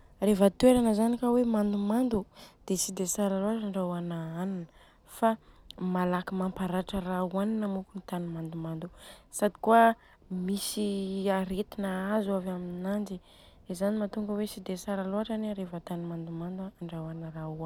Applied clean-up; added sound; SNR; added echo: none; none; none; none.